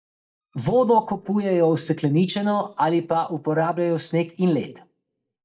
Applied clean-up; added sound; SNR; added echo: neural mask model DeepFilterNet 3.